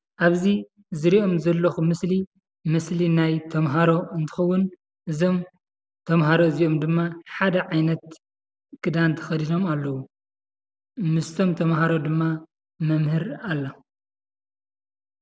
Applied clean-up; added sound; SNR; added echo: none; none; none; none.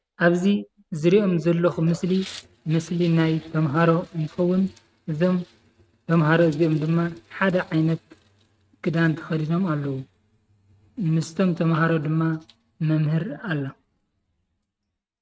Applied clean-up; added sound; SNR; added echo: neural mask model RNNoise.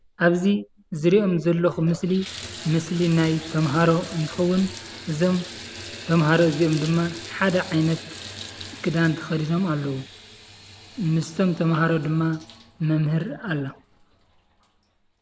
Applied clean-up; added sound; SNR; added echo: none; Bathtub (filling or washing) / Water tap, faucet; 16 dB; none.